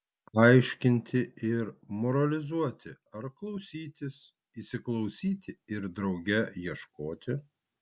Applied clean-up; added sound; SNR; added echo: none; none; none; none.